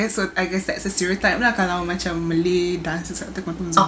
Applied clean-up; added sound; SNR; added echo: none; none; none; none.